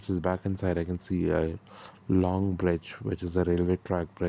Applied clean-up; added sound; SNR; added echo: none; none; none; none.